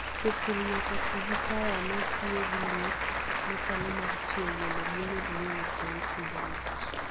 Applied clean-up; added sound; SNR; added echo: none; Applause; -5 dB; none.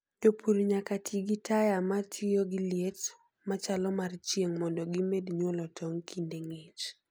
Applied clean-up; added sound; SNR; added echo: none; none; none; none.